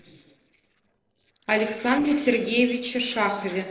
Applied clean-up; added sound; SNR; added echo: neural separator model SepFormer DNS4.